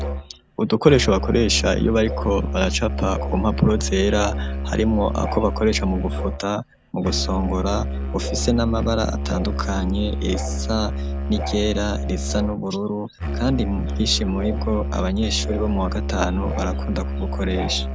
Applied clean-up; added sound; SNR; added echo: none; Musical instrument; 3 dB; none.